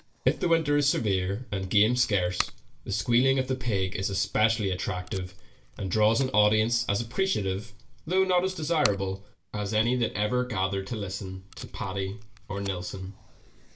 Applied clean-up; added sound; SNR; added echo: none; Packing tape, duct tape; 18 dB; reverberation time 0.2 s.